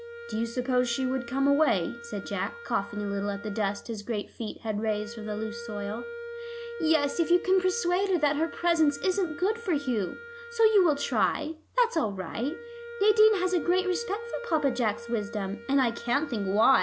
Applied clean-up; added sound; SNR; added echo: none; Wind instrument, woodwind instrument; 14 dB; none.